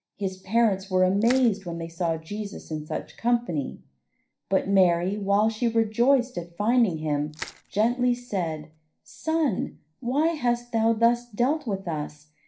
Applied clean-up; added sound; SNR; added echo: none; Crushing; 19 dB; reverberation time 0.5 s.